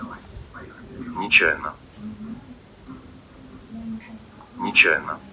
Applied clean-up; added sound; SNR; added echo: none; none; none; none.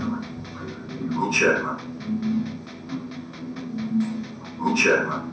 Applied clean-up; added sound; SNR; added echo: none; Electric guitar; 12 dB; reverberation time 0.6 s.